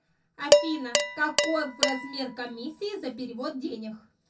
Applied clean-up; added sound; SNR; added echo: none; Dishes, pots, and pans; -5 dB; reverberation time 0.3 s.